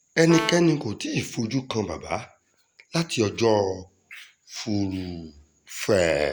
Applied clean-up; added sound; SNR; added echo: none; Brass instrument; 9 dB; none.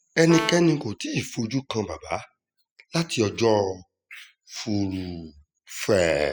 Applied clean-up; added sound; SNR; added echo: classical method spectral subtraction.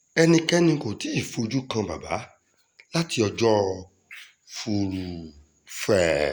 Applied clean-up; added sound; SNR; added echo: none; none; none; none.